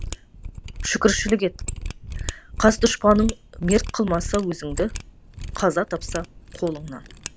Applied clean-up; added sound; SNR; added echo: none; Mechanisms; 9 dB; none.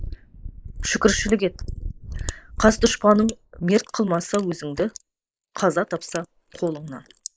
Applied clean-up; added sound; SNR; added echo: neural mask model Resemble Enhance denoiser.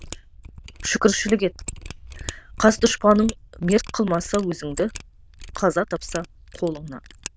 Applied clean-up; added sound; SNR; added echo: neural diffusion model UNIVERSE++.